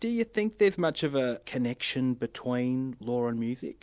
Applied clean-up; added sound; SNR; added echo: none; none; none; none.